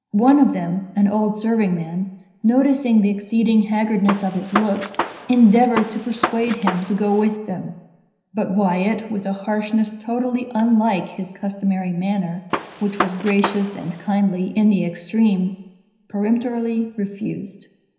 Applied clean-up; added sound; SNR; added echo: none; Gunshot, gunfire; 7 dB; reverberation time 0.9 s.